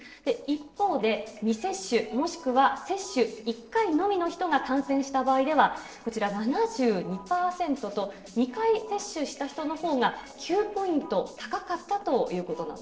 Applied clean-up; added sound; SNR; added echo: neural separator model SepFormer DNS4.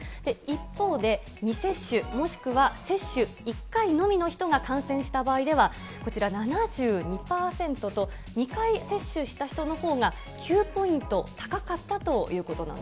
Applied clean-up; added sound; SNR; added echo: none; none; none; none.